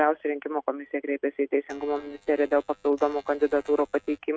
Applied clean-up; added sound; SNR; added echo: neural mask model RNNoise.